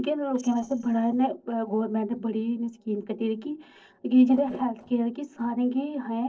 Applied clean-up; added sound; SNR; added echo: neural separator model SepFormer DNS4.